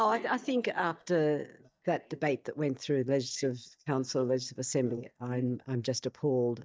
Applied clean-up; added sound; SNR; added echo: neural mask model DeepFilterNet 3.